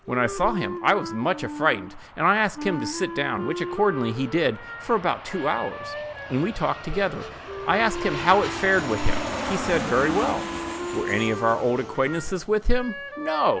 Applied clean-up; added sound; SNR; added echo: none; Wind instrument, woodwind instrument + Aircraft; 8 dB; none.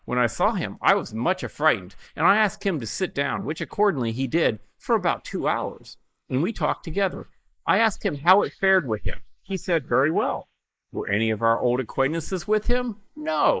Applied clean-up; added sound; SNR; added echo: neural mask model Resemble Enhance denoiser.